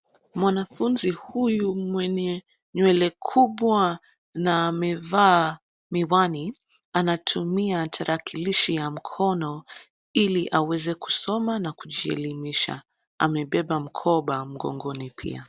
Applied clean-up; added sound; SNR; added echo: none; none; none; none.